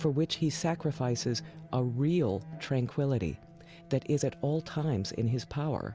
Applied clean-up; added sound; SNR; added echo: none; none; none; none.